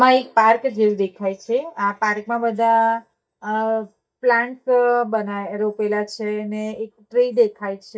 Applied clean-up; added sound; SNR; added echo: neural mask model DeepFilterNet 3.